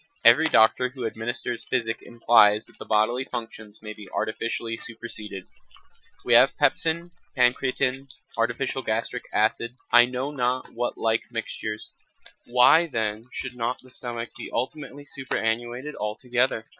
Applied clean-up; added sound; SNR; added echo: classical method Wiener filter.